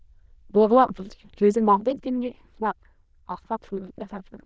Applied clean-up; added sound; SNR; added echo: neural diffusion model UNIVERSE++.